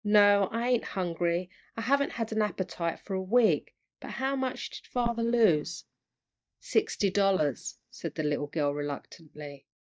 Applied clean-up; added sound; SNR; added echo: neural mask model DeepFilterNet 3.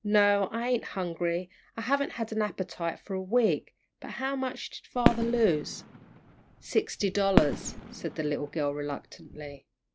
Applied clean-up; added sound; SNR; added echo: none; Fireworks; 3 dB; none.